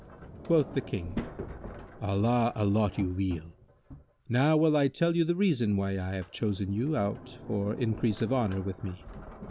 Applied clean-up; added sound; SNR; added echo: none; Sliding door; 15 dB; none.